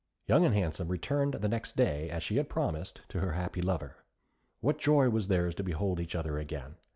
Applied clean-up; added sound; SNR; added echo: none; none; none; none.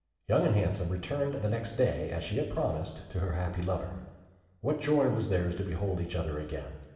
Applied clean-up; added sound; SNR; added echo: none; none; none; reverberation time 1.2 s.